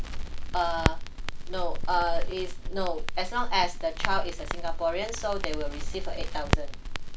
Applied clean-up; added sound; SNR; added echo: none; Crackle; -4 dB; none.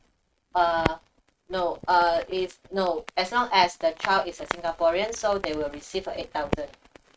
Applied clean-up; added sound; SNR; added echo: neural mask model RNNoise.